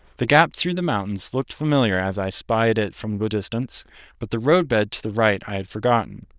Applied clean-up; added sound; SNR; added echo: neural diffusion model UNIVERSE++.